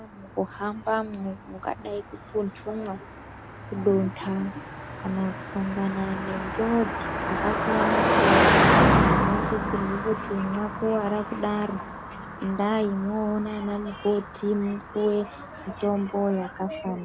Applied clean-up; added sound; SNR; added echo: none; Car passing by; -1 dB; none.